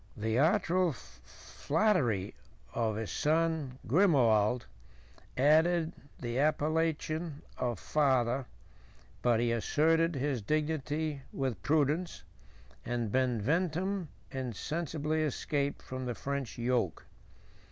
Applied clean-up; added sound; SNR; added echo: none; none; none; none.